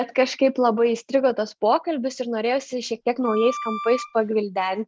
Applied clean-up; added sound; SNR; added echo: none; Wind instrument, woodwind instrument; 11 dB; none.